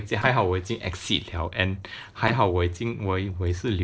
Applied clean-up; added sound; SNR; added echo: neural separator model SepFormer DNS4.